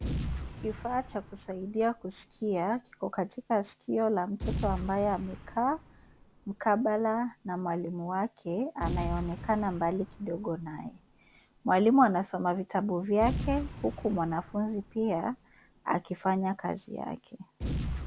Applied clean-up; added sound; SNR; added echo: none; Boom; 10 dB; none.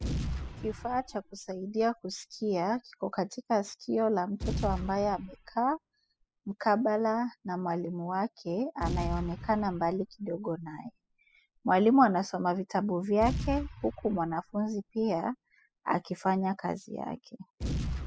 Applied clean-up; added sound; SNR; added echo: classical method spectral subtraction.